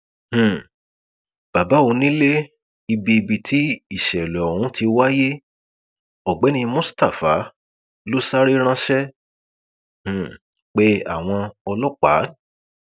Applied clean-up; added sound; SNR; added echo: none; none; none; none.